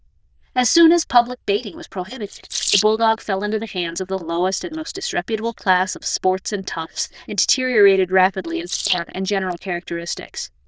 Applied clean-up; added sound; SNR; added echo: neural diffusion model UNIVERSE++.